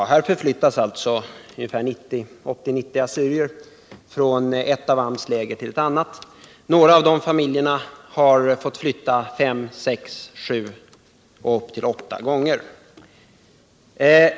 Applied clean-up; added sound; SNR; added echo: none; none; none; none.